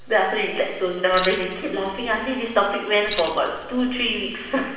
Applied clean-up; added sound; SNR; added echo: none; Keys jangling; 14 dB; reverberation time 1.2 s.